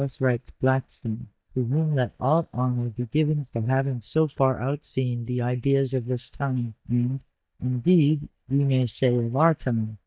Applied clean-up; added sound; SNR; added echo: neural mask model DeepFilterNet 3.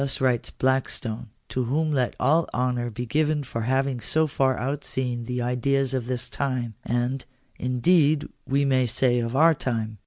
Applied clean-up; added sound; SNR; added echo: none; none; none; none.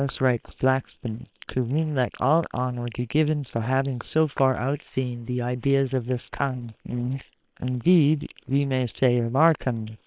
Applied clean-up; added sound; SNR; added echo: neural separator model SepFormer WHAM!.